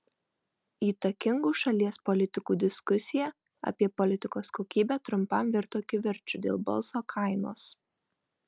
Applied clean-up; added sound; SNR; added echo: none; none; none; none.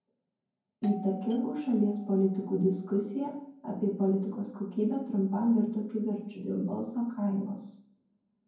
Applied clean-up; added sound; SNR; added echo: none; Doorbell; 20 dB; reverberation time 0.9 s.